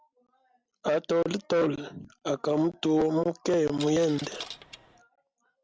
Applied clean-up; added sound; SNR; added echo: none; Coin (dropping); 15 dB; none.